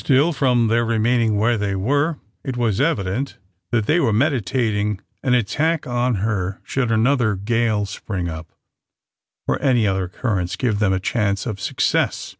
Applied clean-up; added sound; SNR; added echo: none; none; none; none.